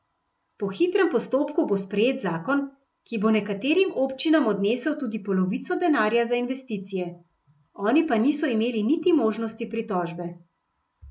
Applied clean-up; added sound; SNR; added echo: none; none; none; none.